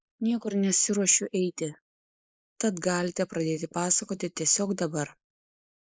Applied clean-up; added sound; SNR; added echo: neural mask model Resemble Enhance denoiser.